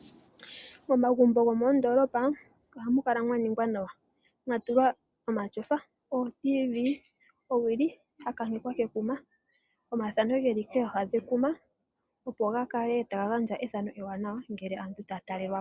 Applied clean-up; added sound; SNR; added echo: none; none; none; none.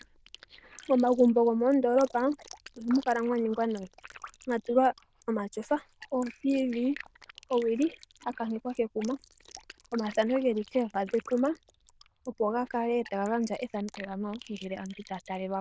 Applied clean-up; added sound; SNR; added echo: neural diffusion model UNIVERSE++.